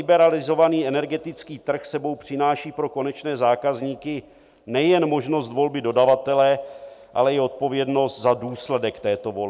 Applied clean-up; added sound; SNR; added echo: none; none; none; none.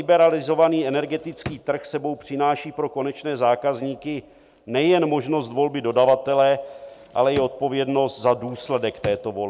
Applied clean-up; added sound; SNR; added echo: none; Drawer open or close; 17 dB; none.